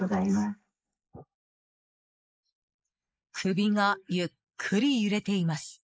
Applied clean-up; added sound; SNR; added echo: neural mask model Resemble Enhance denoiser.